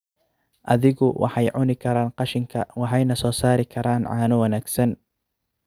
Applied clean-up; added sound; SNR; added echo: none; none; none; none.